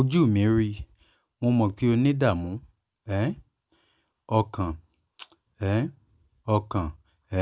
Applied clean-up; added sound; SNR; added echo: none; none; none; none.